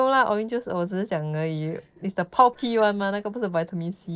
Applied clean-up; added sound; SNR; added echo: neural separator model SepFormer DNS4.